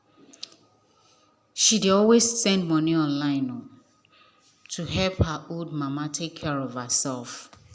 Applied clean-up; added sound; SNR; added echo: none; none; none; none.